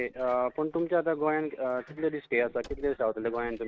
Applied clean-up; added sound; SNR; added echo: neural mask model RNNoise.